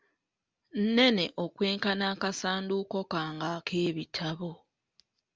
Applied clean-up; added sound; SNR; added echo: none; none; none; none.